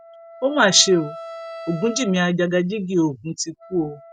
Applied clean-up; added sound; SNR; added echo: none; Wind instrument, woodwind instrument; 17 dB; none.